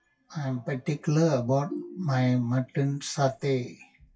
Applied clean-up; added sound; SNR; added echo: classical method WPE with log-MMSE.